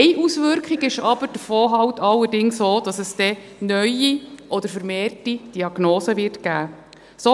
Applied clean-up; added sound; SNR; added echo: none; none; none; none.